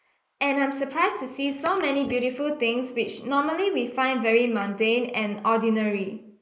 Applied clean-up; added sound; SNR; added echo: neural mask model Resemble Enhance denoiser.